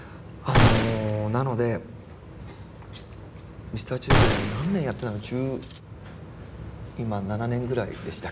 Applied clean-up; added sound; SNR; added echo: none; Gunshot, gunfire; -5 dB; none.